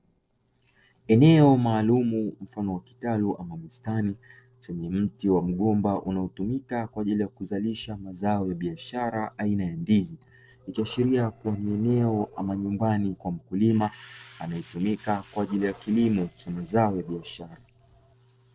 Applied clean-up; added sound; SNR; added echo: neural separator model SepFormer DNS4.